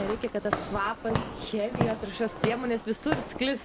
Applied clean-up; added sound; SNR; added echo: none; Walk, footsteps / Siren; 3 dB; none.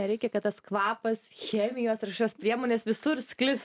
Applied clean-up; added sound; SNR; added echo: none; none; none; none.